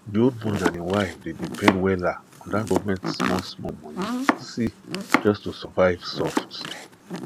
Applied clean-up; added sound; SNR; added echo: none; Domestic sounds, home sounds; 3 dB; none.